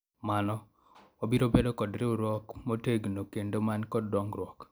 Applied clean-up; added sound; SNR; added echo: none; none; none; none.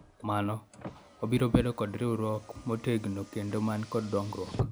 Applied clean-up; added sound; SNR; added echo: none; Car; 12 dB; none.